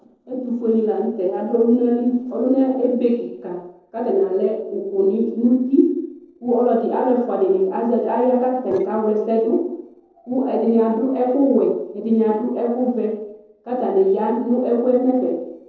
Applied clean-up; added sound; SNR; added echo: neural separator model SepFormer DNS4.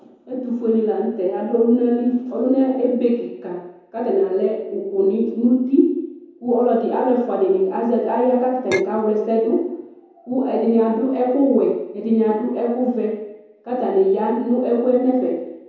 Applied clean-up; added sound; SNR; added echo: none; Chink, clink; 12 dB; reverberation time 0.9 s.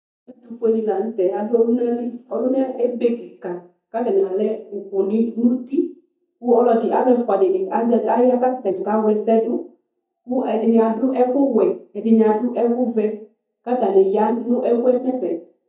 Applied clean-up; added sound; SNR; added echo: neural mask model DeepFilterNet 3.